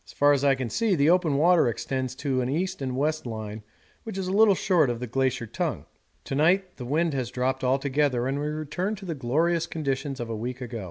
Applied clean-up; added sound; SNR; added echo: none; none; none; none.